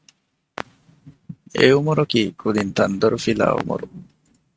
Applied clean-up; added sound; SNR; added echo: neural mask model RNNoise.